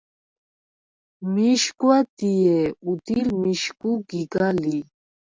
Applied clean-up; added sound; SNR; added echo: none; none; none; none.